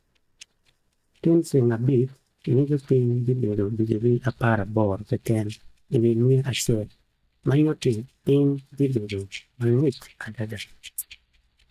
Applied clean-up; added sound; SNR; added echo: neural mask model DeepFilterNet 3.